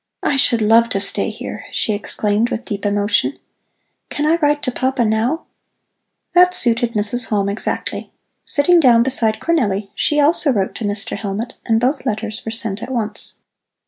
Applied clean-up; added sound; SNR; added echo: none; none; none; none.